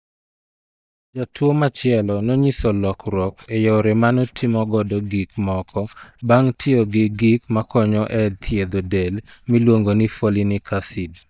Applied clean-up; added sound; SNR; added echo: neural mask model DeepFilterNet 3.